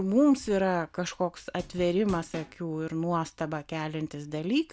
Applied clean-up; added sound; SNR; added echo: none; Drum / Drum kit; 16 dB; none.